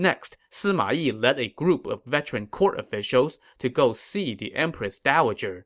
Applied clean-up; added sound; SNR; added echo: none; none; none; none.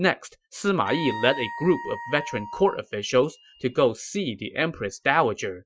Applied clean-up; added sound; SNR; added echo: classical method Wiener filter.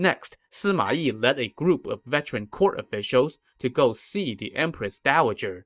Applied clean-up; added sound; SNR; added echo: neural mask model DeepFilterNet 3.